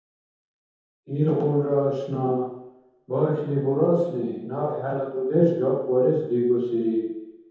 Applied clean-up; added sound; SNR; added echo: none; none; none; reverberation time 0.9 s.